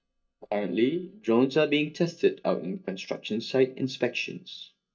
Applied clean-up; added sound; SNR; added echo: neural mask model DeepFilterNet 3.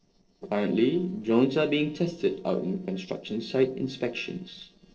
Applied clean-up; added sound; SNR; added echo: neural separator model SepFormer DNS4.